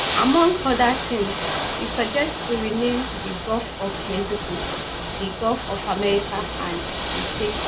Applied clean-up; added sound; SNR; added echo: none; Ocean / Boat, Water vehicle; 3 dB; reverberation time 0.3 s.